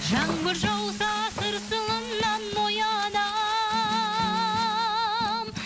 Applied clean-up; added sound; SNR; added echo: none; Frying (food); 14 dB; none.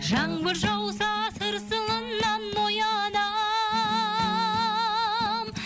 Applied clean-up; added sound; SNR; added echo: none; none; none; none.